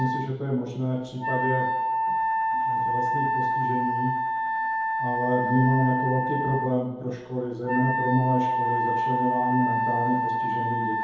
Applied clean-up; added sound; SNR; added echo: none; Wind instrument, woodwind instrument; -2 dB; reverberation time 1.7 s.